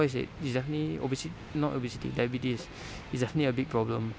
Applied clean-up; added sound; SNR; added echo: none; Electric guitar; 18 dB; none.